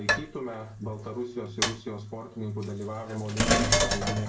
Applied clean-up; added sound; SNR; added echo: none; Sink (filling or washing); -4 dB; reverberation time 0.2 s.